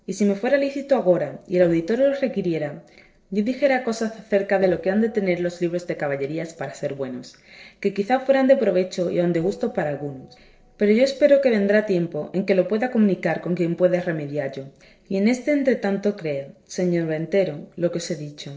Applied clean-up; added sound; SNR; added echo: neural separator model SepFormer DNS4.